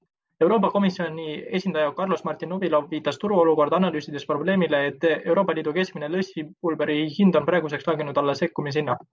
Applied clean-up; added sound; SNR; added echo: none; none; none; none.